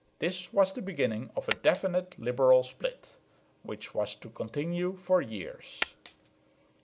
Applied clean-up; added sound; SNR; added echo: none; Glass; 9 dB; none.